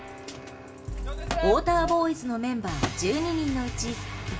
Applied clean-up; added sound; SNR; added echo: none; Thump, thud; 14 dB; reverberation time 0.3 s.